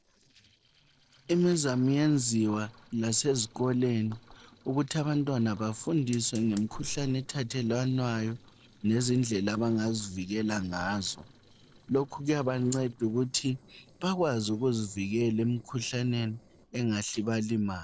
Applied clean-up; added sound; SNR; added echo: neural separator model SepFormer DNS4.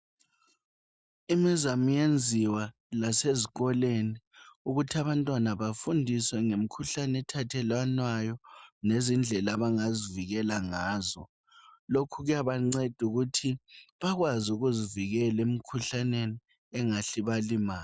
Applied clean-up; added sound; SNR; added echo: none; none; none; none.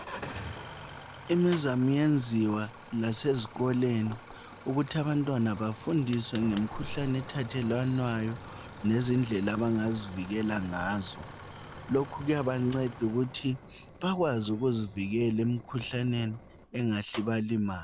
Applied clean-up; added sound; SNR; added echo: none; Idling / Engine starting + Fire; 15 dB; none.